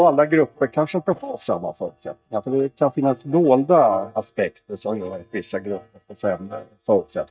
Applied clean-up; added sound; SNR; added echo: neural mask model DeepFilterNet 3.